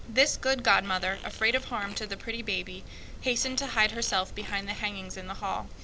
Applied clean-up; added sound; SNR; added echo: none; Fart; 19 dB; none.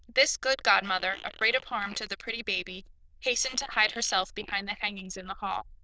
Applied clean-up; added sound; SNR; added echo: neural diffusion model UNIVERSE++.